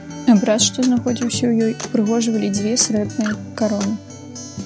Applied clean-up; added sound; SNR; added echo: none; Acoustic guitar; 11 dB; none.